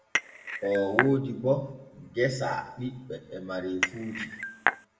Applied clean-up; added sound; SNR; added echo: none; Cutlery, silverware / Dishes, pots, and pans / Chink, clink; 0 dB; reverberation time 0.8 s.